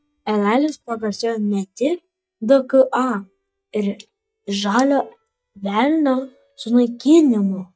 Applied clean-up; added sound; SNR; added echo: neural mask model DeepFilterNet 3.